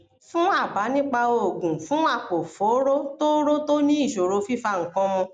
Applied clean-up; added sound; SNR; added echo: none; none; none; none.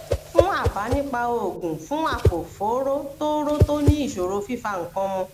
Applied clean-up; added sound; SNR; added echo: none; Whoosh, swoosh, swish; 1 dB; none.